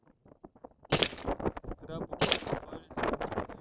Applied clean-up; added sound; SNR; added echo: neural mask model RNNoise.